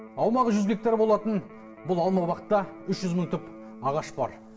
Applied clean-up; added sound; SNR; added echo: none; Electric guitar; 18 dB; reverberation time 0.6 s.